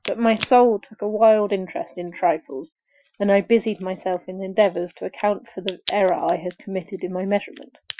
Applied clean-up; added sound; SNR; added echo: classical method Wiener filter.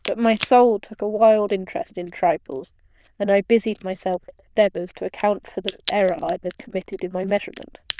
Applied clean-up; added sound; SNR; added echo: neural diffusion model UNIVERSE++.